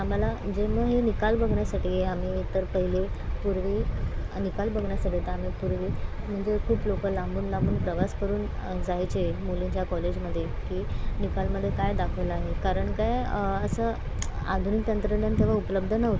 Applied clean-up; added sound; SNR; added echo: none; Wind; 1 dB; none.